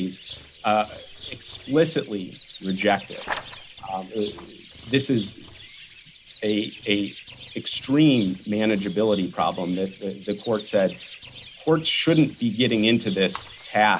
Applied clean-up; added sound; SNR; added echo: none; Bird; 17 dB; none.